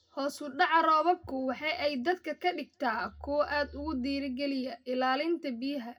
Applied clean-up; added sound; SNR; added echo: none; none; none; reverberation time 0.2 s.